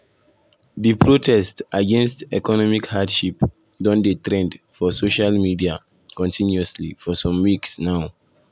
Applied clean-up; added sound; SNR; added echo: none; none; none; none.